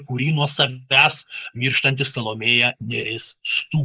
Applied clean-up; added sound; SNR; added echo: neural mask model Resemble Enhance denoiser.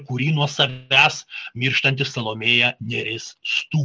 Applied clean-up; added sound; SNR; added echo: none; none; none; none.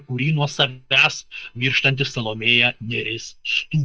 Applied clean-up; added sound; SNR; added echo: neural mask model DeepFilterNet 3.